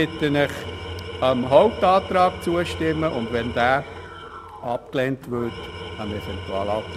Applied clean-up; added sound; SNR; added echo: none; Tools; 11 dB; none.